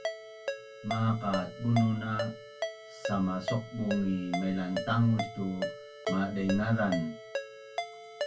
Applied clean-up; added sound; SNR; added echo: none; Ringtone; 7 dB; reverberation time 0.1 s.